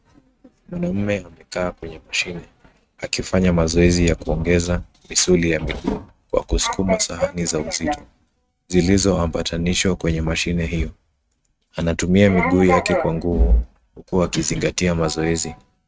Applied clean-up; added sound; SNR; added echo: neural mask model RNNoise.